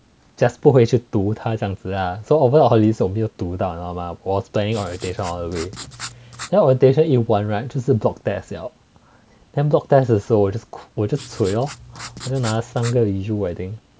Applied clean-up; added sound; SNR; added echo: none; Writing; 16 dB; none.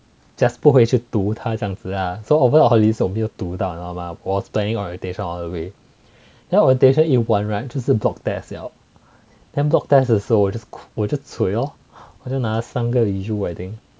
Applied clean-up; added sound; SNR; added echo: none; none; none; none.